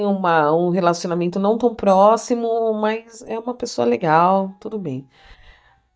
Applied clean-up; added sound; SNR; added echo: neural mask model DeepFilterNet 3.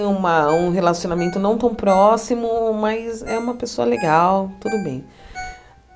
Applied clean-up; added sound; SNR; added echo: none; Ringtone; 18 dB; none.